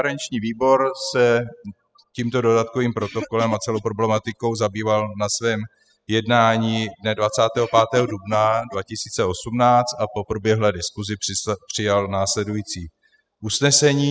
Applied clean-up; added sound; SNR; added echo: classical method spectral subtraction.